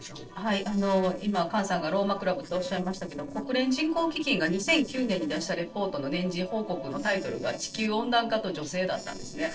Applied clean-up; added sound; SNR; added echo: neural separator model SepFormer DNS4.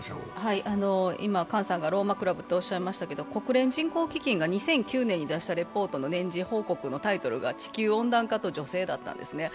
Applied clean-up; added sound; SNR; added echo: none; none; none; none.